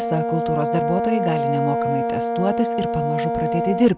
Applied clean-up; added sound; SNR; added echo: none; Brass instrument; -1 dB; none.